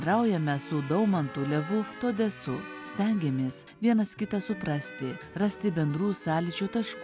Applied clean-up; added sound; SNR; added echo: none; none; none; none.